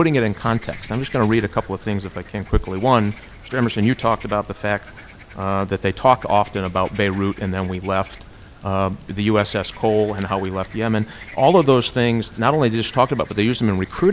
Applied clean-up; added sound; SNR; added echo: none; Frog; 20 dB; none.